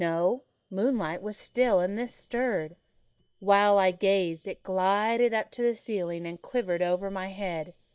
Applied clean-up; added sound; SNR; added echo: neural mask model DeepFilterNet 3.